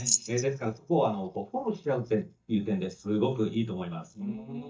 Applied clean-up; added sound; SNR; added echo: neural mask model DeepFilterNet 3.